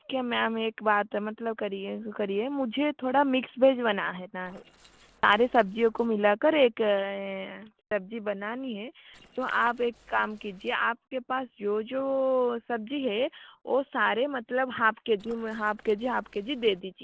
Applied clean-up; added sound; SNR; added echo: neural separator model SepFormer DNS4.